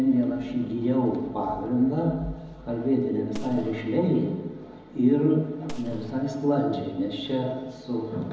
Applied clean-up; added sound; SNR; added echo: none; Gunshot, gunfire; 17 dB; reverberation time 0.4 s.